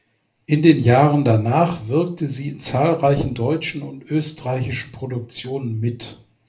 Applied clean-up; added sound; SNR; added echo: none; none; none; reverberation time 0.3 s.